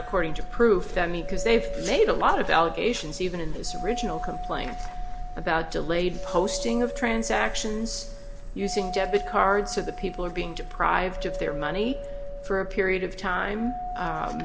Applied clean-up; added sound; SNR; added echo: none; Doorbell; 11 dB; reverberation time 1.6 s.